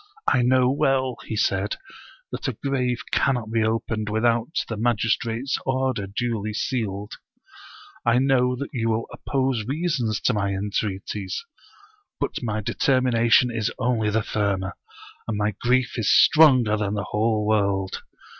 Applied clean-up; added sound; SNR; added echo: none; none; none; none.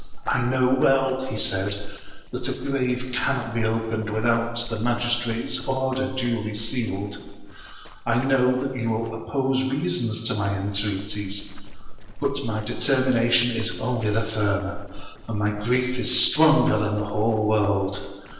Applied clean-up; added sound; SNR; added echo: neural separator model SepFormer DNS4.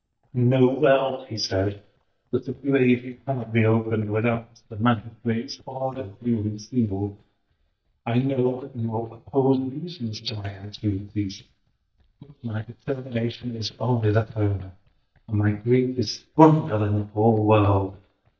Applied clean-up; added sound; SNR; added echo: neural mask model DeepFilterNet 3.